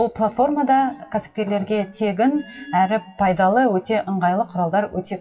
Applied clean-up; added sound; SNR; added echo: classical method WPE with log-MMSE.